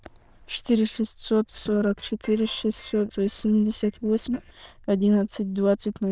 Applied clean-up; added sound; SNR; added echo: neural diffusion model UNIVERSE++.